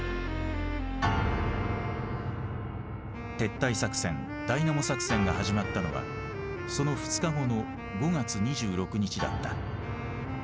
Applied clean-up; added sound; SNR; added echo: none; Wind instrument, woodwind instrument; 8 dB; none.